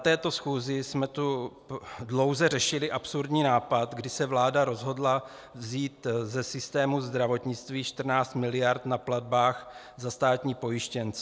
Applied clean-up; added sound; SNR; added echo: none; none; none; none.